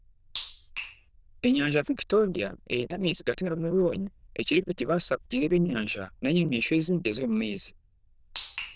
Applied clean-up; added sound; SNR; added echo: neural diffusion model UNIVERSE++.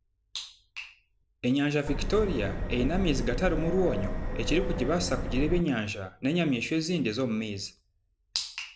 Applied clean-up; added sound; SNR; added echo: none; Subway, metro, underground; 1 dB; none.